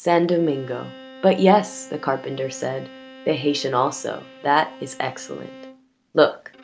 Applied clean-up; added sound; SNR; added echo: none; Bowed string instrument; 20 dB; none.